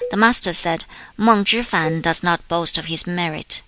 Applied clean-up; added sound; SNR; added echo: none; Cowbell; 16 dB; none.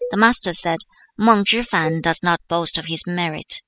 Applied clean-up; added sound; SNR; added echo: classical method spectral subtraction.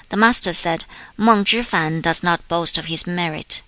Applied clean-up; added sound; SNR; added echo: none; none; none; none.